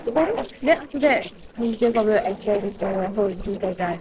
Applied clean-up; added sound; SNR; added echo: neural separator model SepFormer DNS4.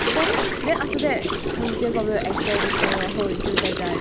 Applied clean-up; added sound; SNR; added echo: none; Gurgling; -3 dB; none.